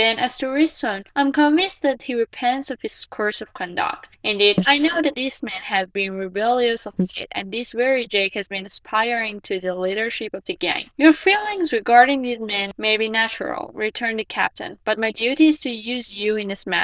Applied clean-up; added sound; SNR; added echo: neural diffusion model UNIVERSE++.